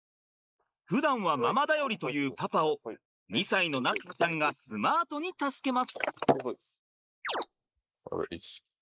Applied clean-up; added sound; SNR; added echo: neural mask model Resemble Enhance denoiser.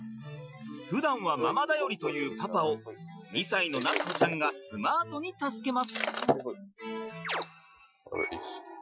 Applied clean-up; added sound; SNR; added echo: classical method Wiener filter.